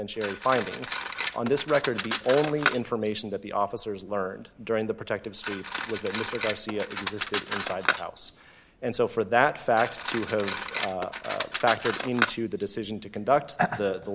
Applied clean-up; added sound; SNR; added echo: none; Cutlery, silverware; 3 dB; none.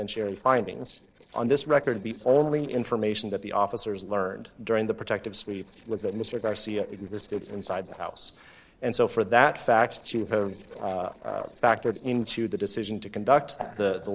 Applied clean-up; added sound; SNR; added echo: neural separator model SepFormer DNS4.